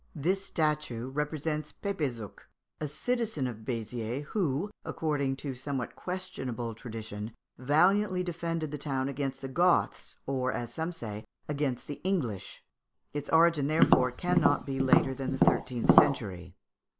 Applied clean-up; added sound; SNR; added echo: none; Tap; -5 dB; none.